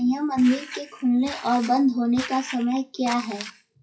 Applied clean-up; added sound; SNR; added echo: classical method WPE with log-MMSE.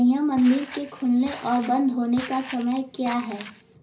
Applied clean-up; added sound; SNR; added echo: none; Walk, footsteps; 17 dB; reverberation time 0.5 s.